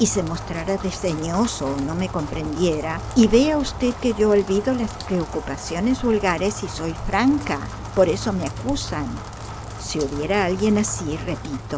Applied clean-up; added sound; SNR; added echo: none; Rain; 10 dB; none.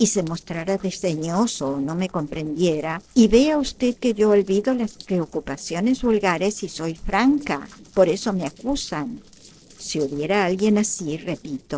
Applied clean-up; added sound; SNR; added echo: neural separator model SepFormer DNS4.